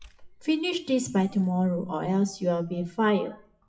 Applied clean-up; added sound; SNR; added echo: classical method WPE with log-MMSE.